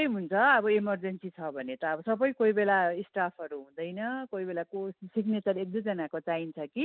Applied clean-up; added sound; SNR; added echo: none; none; none; none.